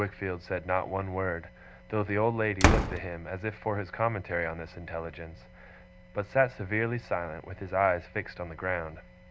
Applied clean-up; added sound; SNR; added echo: none; Slam; -1 dB; none.